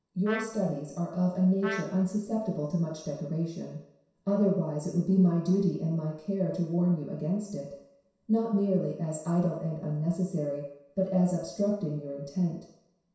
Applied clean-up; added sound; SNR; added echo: none; Trumpet; 12 dB; reverberation time 0.7 s.